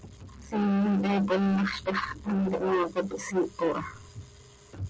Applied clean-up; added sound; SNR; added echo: none; none; none; none.